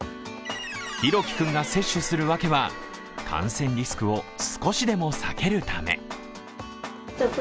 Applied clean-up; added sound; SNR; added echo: none; none; none; none.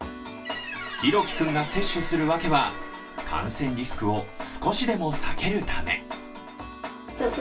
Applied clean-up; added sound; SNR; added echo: none; none; none; reverberation time 0.2 s.